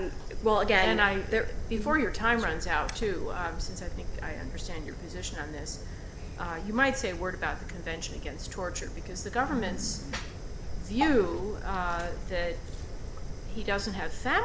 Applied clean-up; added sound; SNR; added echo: none; Fire; 9 dB; none.